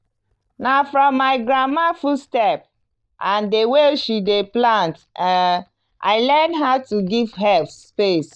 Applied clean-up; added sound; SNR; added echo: neural mask model DeepFilterNet 3.